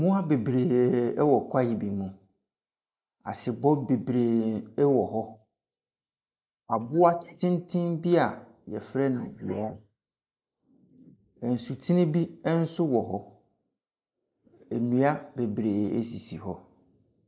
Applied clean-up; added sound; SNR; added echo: neural mask model Resemble Enhance denoiser.